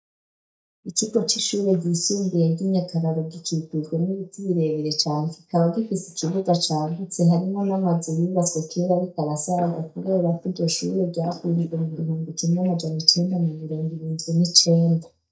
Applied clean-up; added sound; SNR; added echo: neural mask model DeepFilterNet 3.